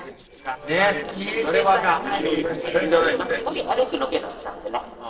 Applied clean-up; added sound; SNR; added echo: neural separator model SepFormer DNS4.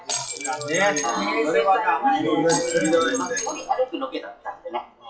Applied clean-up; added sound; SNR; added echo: classical method WPE with log-MMSE.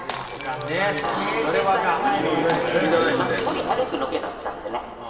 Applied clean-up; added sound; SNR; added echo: none; Shatter; 12 dB; reverberation time 2.7 s.